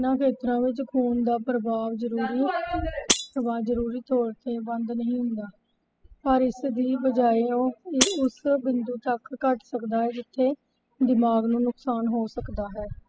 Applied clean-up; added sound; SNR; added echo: classical method spectral subtraction.